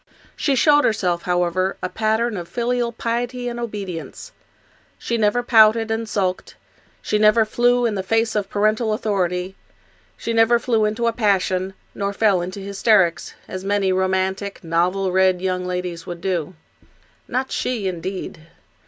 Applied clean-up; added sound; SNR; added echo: none; none; none; none.